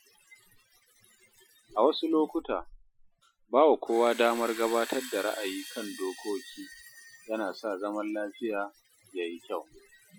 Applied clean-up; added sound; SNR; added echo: classical method Wiener filter.